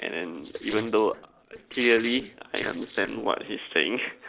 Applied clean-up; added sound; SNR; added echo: neural separator model SepFormer DNS4.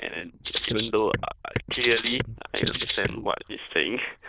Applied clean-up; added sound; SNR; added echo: neural diffusion model UNIVERSE++.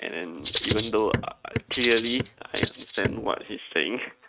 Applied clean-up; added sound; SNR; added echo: neural mask model RNNoise.